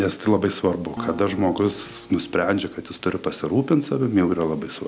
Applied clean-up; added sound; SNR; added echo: none; Acoustic guitar; 18 dB; none.